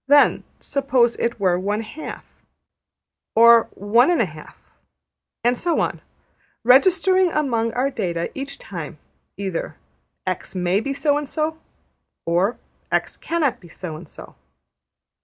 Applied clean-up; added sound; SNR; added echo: none; none; none; none.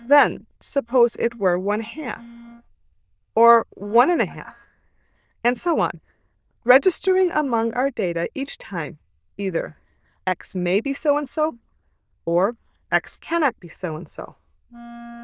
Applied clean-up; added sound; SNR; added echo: neural diffusion model UNIVERSE++.